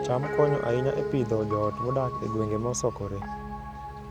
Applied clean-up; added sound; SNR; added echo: none; Piano; 4 dB; none.